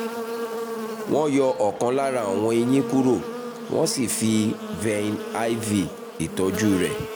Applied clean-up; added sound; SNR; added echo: none; Buzz; 8 dB; none.